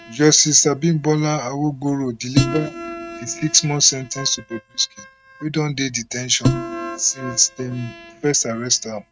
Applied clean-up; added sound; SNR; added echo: neural mask model RNNoise.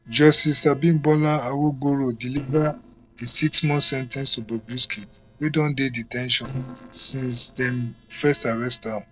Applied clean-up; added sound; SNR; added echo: neural separator model SepFormer DNS4.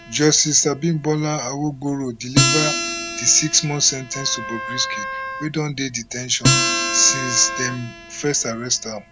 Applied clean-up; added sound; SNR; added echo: none; Wind instrument, woodwind instrument + Acoustic guitar; 4 dB; none.